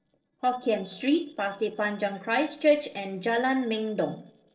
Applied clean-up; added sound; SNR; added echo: neural separator model SepFormer DNS4.